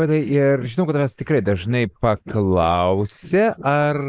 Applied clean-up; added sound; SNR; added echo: neural mask model Resemble Enhance denoiser.